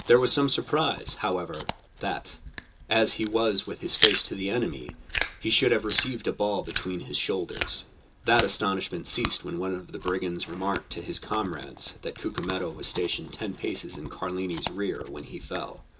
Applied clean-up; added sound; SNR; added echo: none; Chewing, mastication; 7 dB; reverberation time 0.2 s.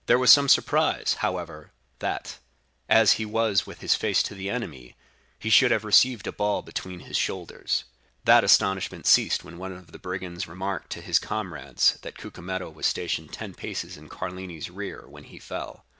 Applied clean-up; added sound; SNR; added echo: none; none; none; none.